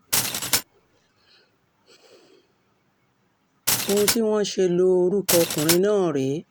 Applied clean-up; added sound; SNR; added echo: none; Glass; 1 dB; none.